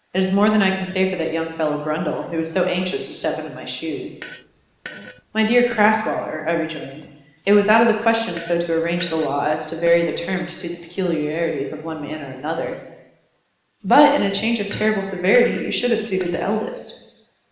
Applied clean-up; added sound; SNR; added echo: none; Fart; 19 dB; reverberation time 1.1 s.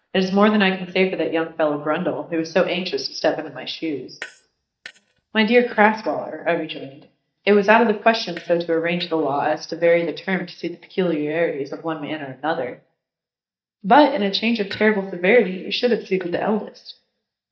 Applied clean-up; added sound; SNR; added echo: neural mask model DeepFilterNet 3.